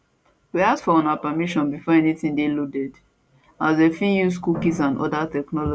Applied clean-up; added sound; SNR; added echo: none; none; none; none.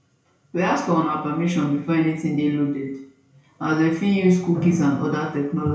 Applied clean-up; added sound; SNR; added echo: none; none; none; reverberation time 0.5 s.